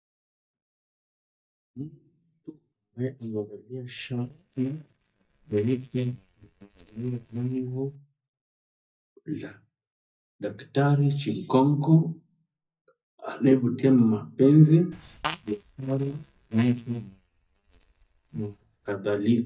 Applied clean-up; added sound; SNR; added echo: neural mask model DeepFilterNet 3.